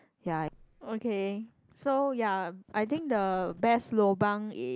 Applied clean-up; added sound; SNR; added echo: neural mask model Resemble Enhance denoiser.